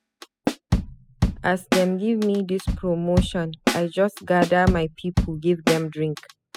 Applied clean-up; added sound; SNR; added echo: classical method spectral subtraction.